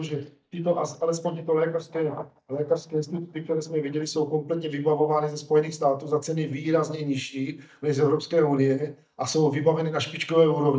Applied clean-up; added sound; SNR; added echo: neural mask model DeepFilterNet 3.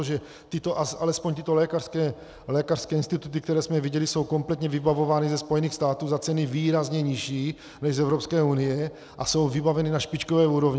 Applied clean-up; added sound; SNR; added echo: none; none; none; none.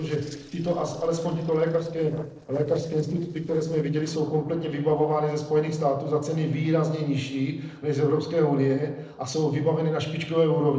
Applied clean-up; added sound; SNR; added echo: neural separator model SepFormer DNS4.